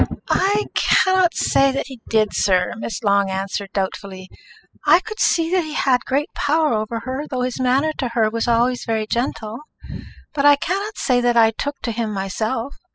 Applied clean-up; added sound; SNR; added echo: classical method spectral subtraction.